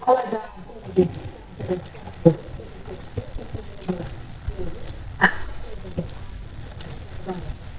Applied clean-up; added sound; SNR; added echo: neural mask model DeepFilterNet 3.